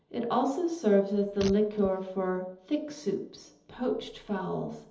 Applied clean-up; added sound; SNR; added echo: none; Fart; 15 dB; reverberation time 1.2 s.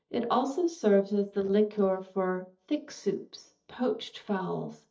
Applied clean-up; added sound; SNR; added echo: neural mask model DeepFilterNet 3.